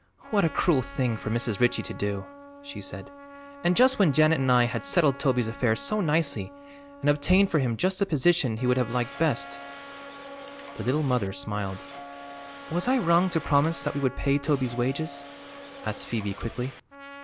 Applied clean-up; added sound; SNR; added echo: none; Trumpet + Subway, metro, underground / Doorbell; 16 dB; none.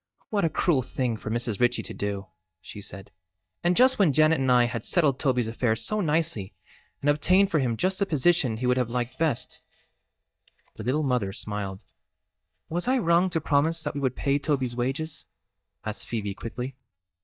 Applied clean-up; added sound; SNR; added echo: neural mask model DeepFilterNet 3.